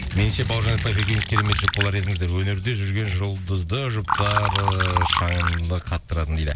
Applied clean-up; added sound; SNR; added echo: none; Liquid; 4 dB; none.